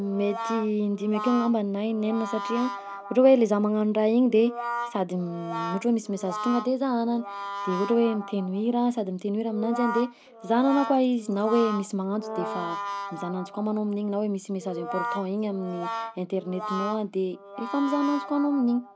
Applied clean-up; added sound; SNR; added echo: none; Brass instrument + Brass instrument; 10 dB; none.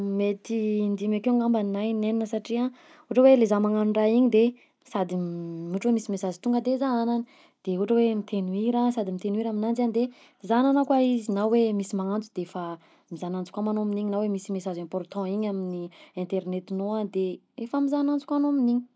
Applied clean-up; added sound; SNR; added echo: none; none; none; none.